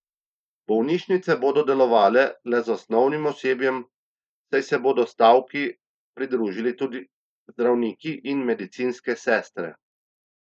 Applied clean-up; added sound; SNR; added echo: neural mask model Resemble Enhance denoiser.